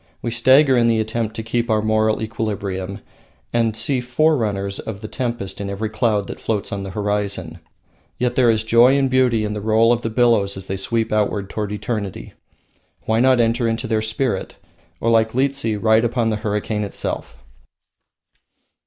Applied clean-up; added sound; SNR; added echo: none; none; none; none.